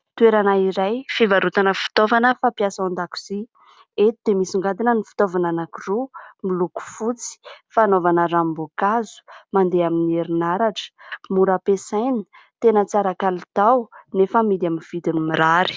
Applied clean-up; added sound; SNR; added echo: none; none; none; none.